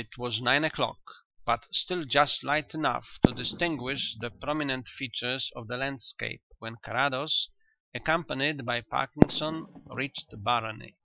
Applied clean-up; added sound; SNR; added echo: classical method Wiener filter.